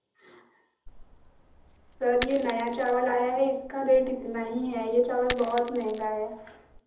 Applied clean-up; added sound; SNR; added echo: none; Coin (dropping); 11 dB; reverberation time 0.7 s.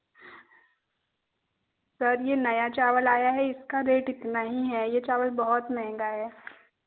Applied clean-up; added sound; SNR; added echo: none; none; none; none.